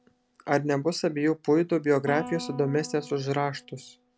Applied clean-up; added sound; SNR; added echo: none; Guitar; 17 dB; none.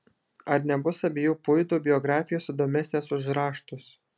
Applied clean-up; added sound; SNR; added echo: none; none; none; none.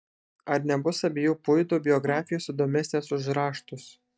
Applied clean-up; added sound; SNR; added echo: neural mask model DeepFilterNet 3.